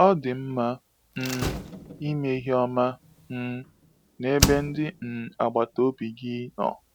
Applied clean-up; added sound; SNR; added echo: none; Slam; 8 dB; none.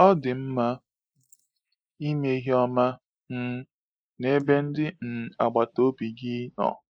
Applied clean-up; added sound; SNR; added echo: neural mask model Resemble Enhance denoiser.